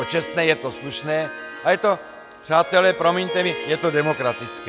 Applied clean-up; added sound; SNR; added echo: none; Harp; 11 dB; none.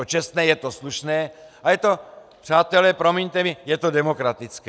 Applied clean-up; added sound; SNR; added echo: none; none; none; none.